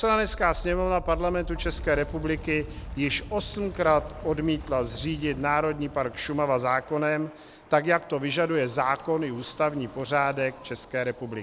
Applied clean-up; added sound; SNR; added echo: none; Wind; 13 dB; none.